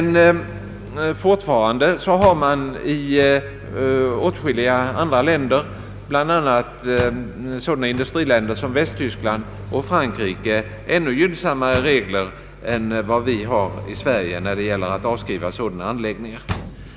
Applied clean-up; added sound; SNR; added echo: none; Engine; 14 dB; none.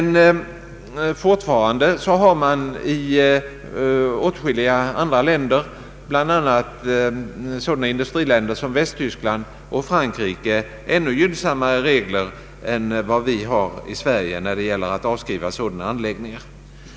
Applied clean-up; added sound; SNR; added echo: none; none; none; none.